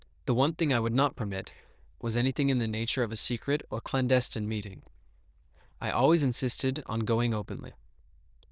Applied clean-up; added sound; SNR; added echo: neural diffusion model UNIVERSE++.